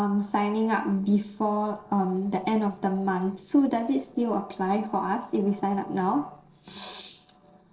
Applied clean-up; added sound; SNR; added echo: neural separator model SepFormer DNS4.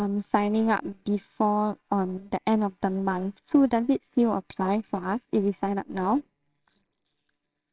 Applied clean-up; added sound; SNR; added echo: neural separator model SepFormer WHAMR!.